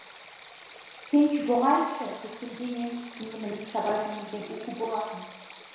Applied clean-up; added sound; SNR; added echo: none; Stream; 12 dB; reverberation time 1.1 s.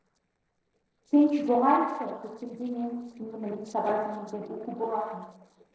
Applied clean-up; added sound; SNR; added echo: neural separator model SepFormer DNS4.